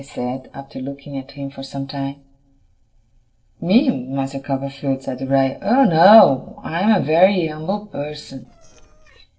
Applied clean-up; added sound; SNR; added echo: neural separator model SepFormer DNS4.